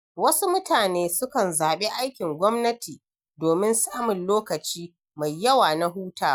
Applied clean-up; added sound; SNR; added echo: neural mask model DeepFilterNet 3.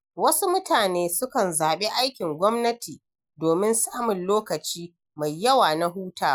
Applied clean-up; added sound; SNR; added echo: neural mask model Resemble Enhance denoiser.